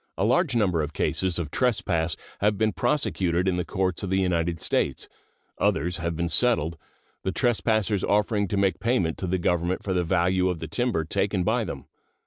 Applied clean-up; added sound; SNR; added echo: none; none; none; none.